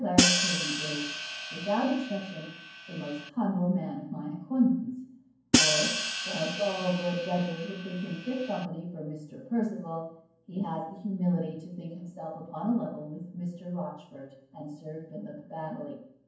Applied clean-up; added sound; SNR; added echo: none; Hi-hat; -2 dB; reverberation time 0.9 s.